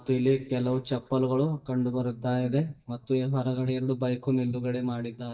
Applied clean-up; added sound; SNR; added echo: neural mask model DeepFilterNet 3.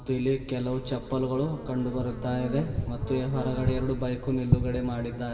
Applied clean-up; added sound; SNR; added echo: none; Buzz; 12 dB; reverberation time 2.2 s.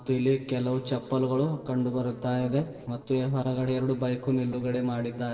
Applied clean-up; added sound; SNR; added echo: neural separator model SepFormer DNS4.